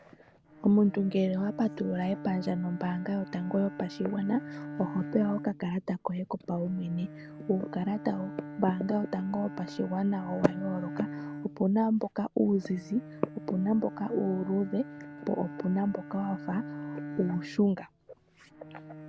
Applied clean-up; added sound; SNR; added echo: none; Bowed string instrument; 12 dB; none.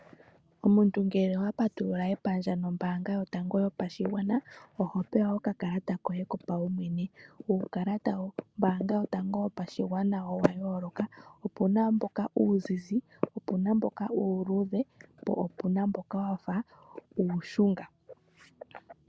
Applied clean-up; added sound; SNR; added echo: none; none; none; none.